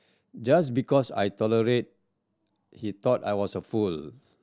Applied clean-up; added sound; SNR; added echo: none; none; none; none.